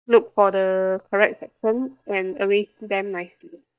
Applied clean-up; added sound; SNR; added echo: neural mask model DeepFilterNet 3.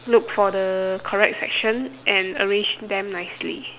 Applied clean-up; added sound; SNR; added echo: none; none; none; none.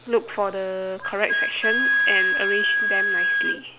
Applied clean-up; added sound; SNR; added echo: none; Wind instrument, woodwind instrument; -4 dB; none.